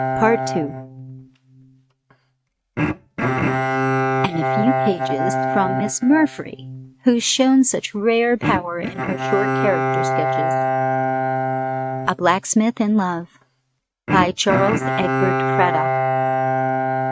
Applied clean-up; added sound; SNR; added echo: neural mask model RNNoise.